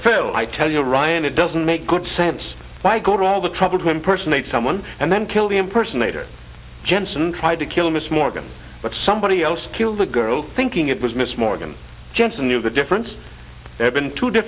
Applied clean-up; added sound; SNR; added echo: none; none; none; none.